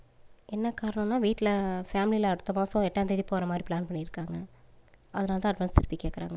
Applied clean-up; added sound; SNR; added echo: none; none; none; none.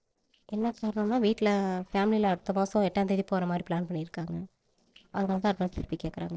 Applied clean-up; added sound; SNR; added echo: neural separator model SepFormer DNS4.